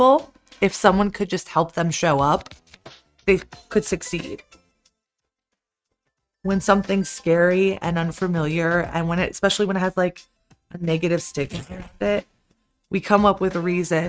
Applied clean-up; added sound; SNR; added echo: neural mask model RNNoise.